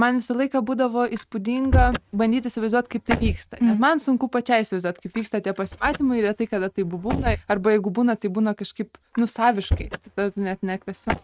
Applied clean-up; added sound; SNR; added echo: neural mask model RNNoise.